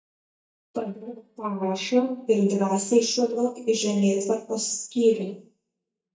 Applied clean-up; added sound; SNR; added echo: neural mask model DeepFilterNet 3.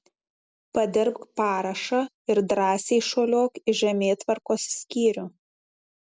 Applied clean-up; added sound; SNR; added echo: none; none; none; none.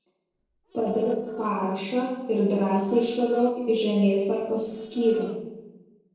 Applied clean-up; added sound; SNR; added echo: neural separator model SepFormer DNS4.